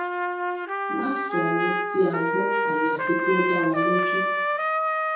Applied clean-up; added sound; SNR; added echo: none; Trumpet; -3 dB; reverberation time 0.6 s.